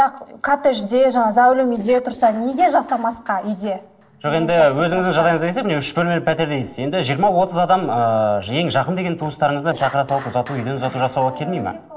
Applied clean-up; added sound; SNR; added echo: neural separator model SepFormer DNS4.